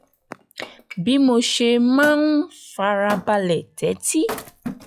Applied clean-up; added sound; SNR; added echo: classical method log-MMSE.